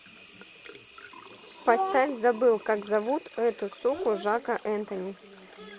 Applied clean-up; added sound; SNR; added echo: none; Sink (filling or washing) / Water tap, faucet; 19 dB; none.